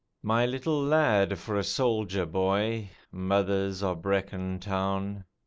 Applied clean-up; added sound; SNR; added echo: none; none; none; none.